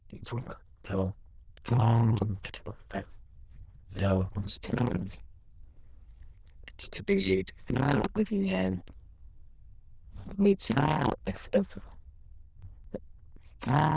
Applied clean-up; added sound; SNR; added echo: neural diffusion model UNIVERSE++.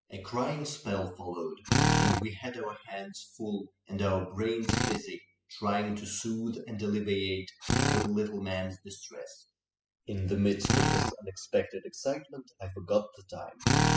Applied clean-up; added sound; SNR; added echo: classical method spectral subtraction.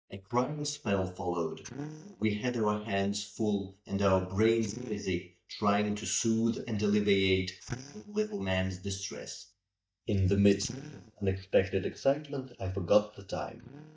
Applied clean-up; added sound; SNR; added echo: neural mask model DeepFilterNet 3.